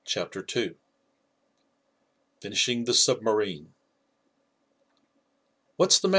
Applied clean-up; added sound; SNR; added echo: none; none; none; none.